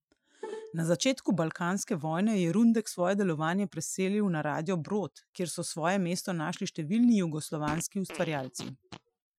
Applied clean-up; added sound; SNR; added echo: classical method Wiener filter.